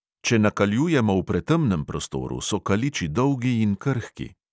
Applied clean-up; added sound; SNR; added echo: none; none; none; none.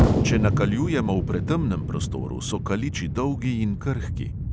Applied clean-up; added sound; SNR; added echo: none; Explosion; -1 dB; none.